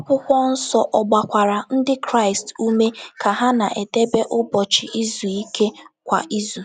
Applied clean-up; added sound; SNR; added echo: none; none; none; none.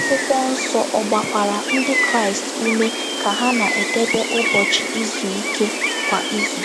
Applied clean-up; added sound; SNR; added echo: none; Gull, seagull; 0 dB; none.